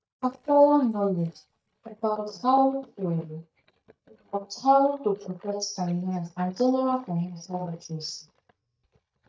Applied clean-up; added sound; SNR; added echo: neural mask model DeepFilterNet 3.